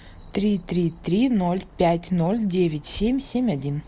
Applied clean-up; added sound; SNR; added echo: none; none; none; none.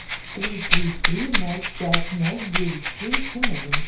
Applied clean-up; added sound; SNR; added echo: none; Rattle (instrument); -5 dB; reverberation time 0.5 s.